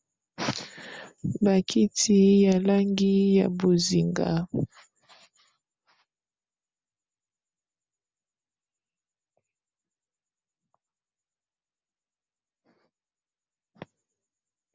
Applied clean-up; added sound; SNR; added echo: none; none; none; none.